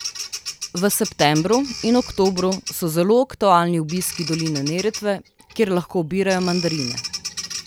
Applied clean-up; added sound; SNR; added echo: none; Bird vocalization, bird call, bird song; 12 dB; none.